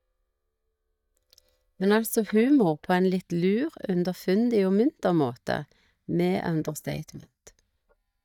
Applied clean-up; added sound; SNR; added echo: neural mask model DeepFilterNet 3.